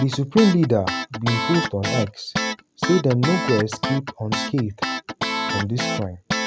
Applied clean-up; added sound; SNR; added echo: none; Guitar; 4 dB; none.